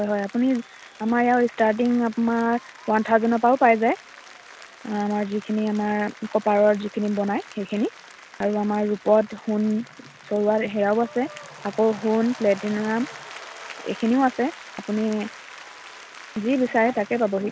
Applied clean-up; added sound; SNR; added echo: none; Applause; 19 dB; none.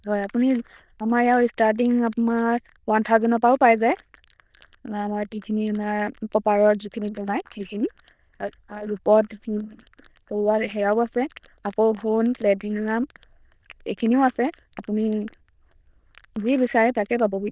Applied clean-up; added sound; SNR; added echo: neural diffusion model UNIVERSE++.